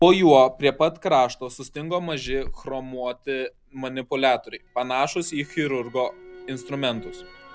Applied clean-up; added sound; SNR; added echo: none; Crackle; 18 dB; none.